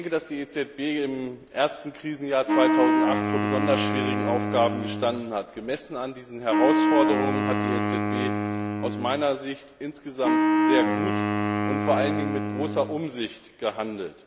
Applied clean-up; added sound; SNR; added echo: none; Wind instrument, woodwind instrument; -3 dB; none.